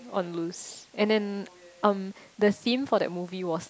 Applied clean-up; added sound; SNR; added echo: none; none; none; none.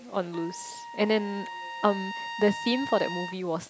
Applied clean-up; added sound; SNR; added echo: none; Trumpet; 9 dB; none.